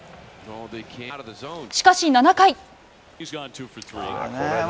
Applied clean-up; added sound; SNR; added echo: none; none; none; none.